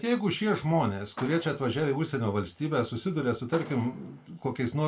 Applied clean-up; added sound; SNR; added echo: none; Car; 18 dB; reverberation time 0.2 s.